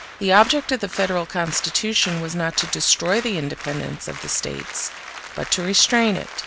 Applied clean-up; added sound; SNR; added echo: none; Applause; 13 dB; none.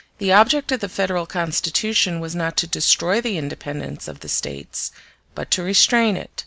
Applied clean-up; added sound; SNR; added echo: none; none; none; none.